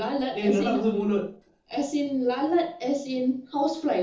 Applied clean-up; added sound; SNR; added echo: neural separator model SepFormer DNS4.